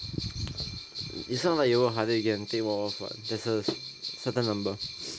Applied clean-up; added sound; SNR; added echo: none; Bell; 10 dB; none.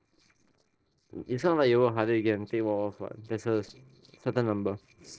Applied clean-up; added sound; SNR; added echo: neural separator model SepFormer DNS4.